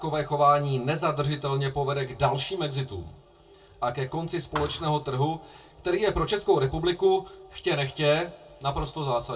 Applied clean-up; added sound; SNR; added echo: none; Thump, thud; 12 dB; reverberation time 0.1 s.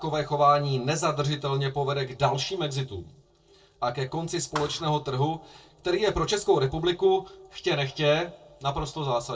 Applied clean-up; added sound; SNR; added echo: neural separator model SepFormer DNS4.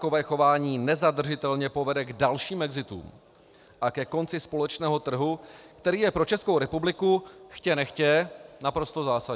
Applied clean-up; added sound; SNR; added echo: none; none; none; none.